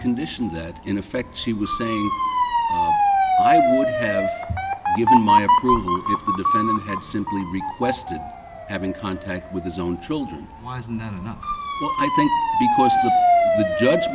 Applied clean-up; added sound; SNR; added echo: none; Motor vehicle (road) / Siren; -4 dB; none.